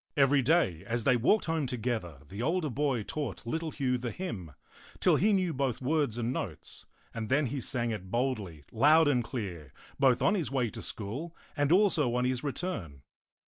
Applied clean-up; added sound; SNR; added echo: none; none; none; none.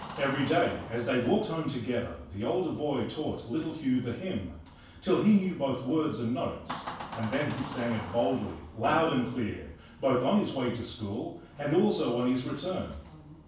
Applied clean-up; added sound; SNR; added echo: none; Door; 16 dB; reverberation time 0.7 s.